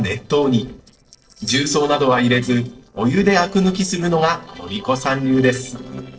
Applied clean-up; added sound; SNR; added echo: neural separator model SepFormer DNS4.